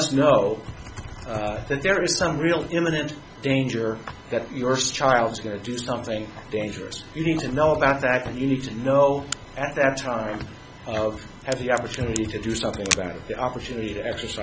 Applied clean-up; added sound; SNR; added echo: none; Crack; 11 dB; none.